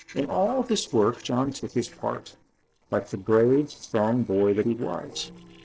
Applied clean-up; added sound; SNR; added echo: neural separator model SepFormer DNS4.